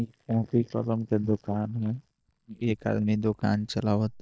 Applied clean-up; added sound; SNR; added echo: neural mask model DeepFilterNet 3.